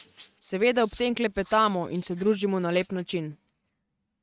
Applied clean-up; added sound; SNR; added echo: neural mask model RNNoise.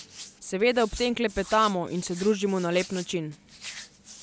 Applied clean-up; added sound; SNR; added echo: none; Hands; 17 dB; none.